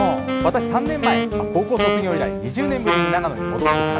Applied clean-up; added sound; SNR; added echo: none; Wind instrument, woodwind instrument; 0 dB; none.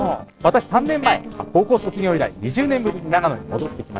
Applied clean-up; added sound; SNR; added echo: neural separator model SepFormer DNS4.